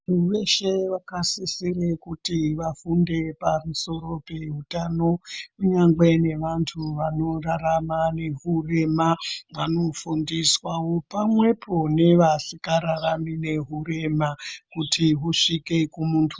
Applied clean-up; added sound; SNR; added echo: none; none; none; none.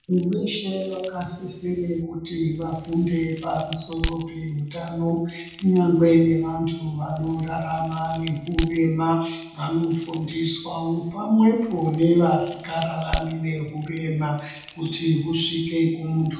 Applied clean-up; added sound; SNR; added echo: none; Crack; 15 dB; reverberation time 0.8 s.